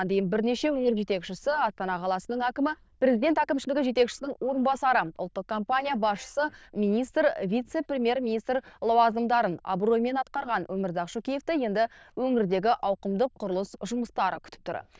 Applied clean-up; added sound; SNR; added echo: neural diffusion model UNIVERSE++.